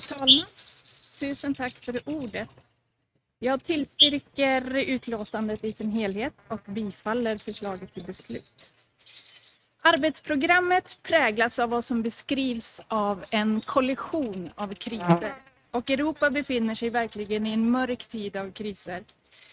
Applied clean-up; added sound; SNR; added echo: neural mask model RNNoise.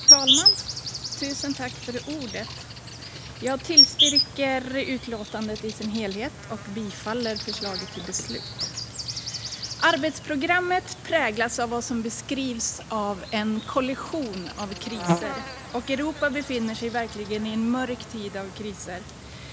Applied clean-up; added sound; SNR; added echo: none; Insect; -1 dB; none.